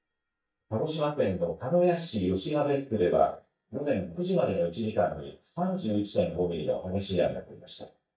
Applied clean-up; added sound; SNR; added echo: neural mask model DeepFilterNet 3.